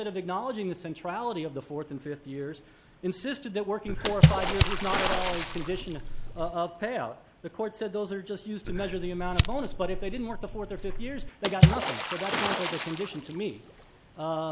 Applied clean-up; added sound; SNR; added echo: none; Water / Splash, splatter + Fire; -4 dB; none.